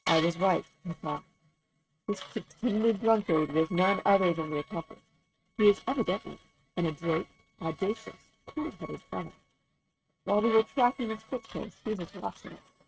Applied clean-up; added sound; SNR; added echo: neural mask model RNNoise.